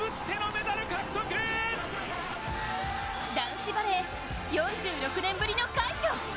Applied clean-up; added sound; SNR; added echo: none; none; none; none.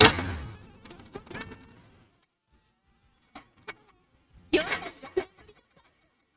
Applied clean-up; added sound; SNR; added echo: neural mask model RNNoise.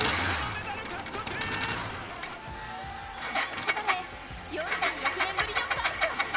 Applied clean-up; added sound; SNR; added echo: none; Engine; -4 dB; none.